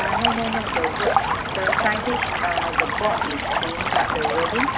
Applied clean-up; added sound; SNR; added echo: none; Stream; -4 dB; reverberation time 0.5 s.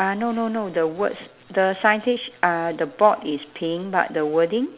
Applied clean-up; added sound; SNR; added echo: none; none; none; none.